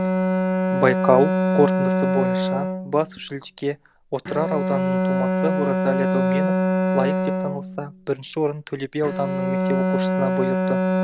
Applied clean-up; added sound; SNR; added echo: none; Bowed string instrument; -3 dB; none.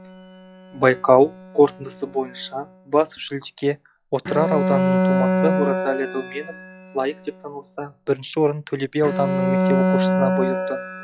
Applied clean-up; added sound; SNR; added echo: classical method log-MMSE.